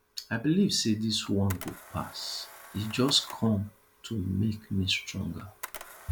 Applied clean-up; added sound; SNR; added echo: none; Camera; 18 dB; none.